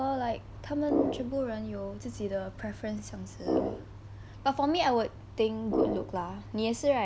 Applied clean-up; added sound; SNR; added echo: none; Brass instrument; 3 dB; none.